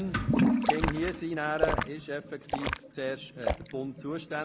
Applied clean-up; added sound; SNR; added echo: none; Liquid + Toilet flush / Liquid; -4 dB; none.